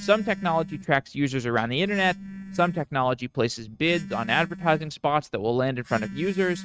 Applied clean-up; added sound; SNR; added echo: neural mask model RNNoise.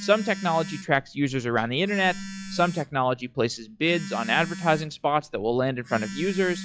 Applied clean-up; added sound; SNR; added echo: classical method log-MMSE.